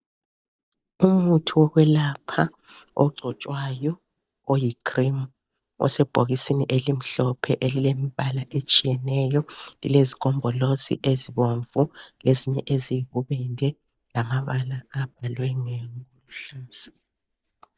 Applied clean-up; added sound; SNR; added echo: neural mask model DeepFilterNet 3.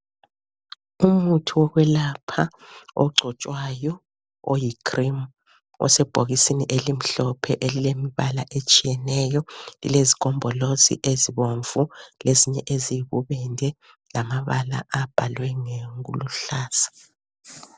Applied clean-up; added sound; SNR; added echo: none; none; none; none.